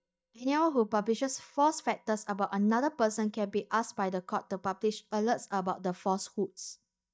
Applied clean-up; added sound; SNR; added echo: neural mask model DeepFilterNet 3.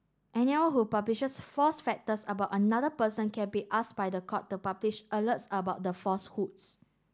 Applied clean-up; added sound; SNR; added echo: none; none; none; none.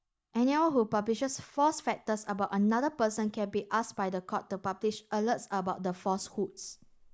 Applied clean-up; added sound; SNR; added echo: neural mask model Resemble Enhance denoiser.